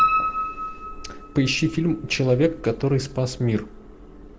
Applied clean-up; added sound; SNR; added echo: none; Piano; 5 dB; none.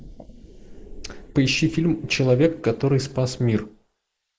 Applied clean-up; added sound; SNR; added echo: neural mask model Resemble Enhance denoiser.